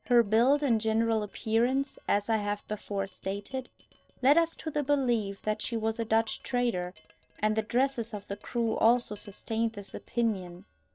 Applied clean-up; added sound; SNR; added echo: neural separator model SepFormer DNS4.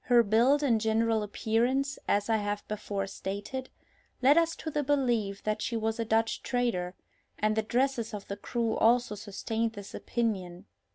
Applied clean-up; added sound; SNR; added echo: none; none; none; none.